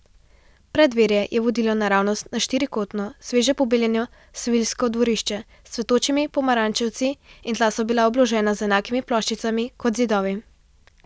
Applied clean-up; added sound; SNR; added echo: none; none; none; none.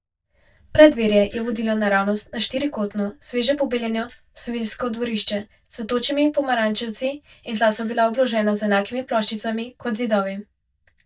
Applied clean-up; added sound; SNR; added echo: neural mask model DeepFilterNet 3.